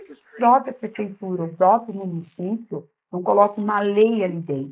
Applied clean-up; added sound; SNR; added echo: neural mask model Resemble Enhance denoiser.